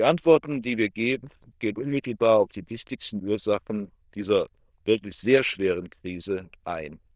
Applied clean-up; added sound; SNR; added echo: neural diffusion model UNIVERSE++.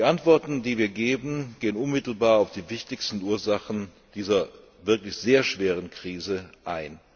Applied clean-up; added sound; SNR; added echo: none; none; none; none.